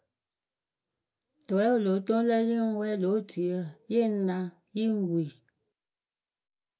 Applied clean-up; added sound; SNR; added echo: none; none; none; none.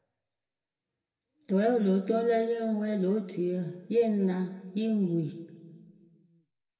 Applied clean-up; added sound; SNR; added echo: none; none; none; reverberation time 1.6 s.